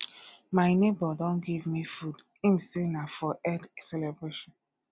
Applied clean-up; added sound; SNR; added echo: none; none; none; none.